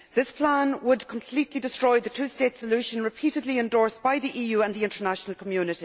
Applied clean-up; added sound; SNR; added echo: none; none; none; none.